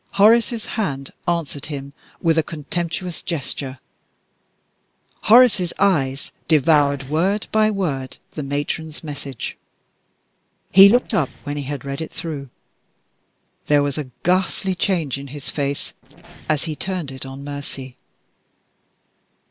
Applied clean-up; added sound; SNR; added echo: neural separator model SepFormer DNS4.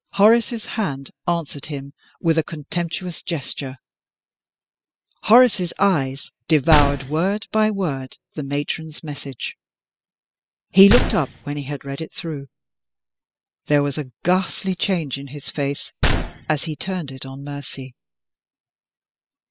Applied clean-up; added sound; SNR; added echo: classical method spectral subtraction.